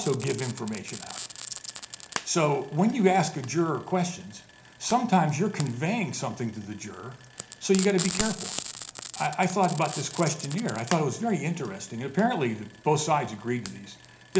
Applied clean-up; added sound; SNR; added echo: none; Frying (food); 12 dB; reverberation time 0.4 s.